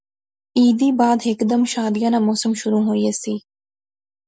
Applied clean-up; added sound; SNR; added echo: none; none; none; none.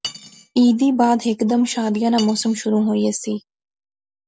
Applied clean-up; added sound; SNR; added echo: none; Cutlery, silverware; 20 dB; none.